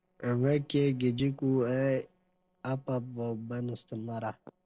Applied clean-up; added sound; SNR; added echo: neural separator model SepFormer DNS4.